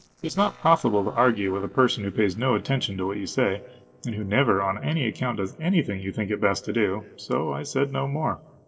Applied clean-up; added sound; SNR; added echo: neural separator model SepFormer DNS4.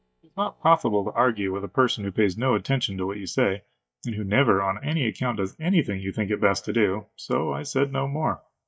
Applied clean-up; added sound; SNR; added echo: neural mask model DeepFilterNet 3.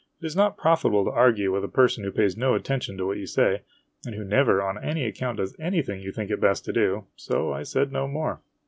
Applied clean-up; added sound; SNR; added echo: none; none; none; none.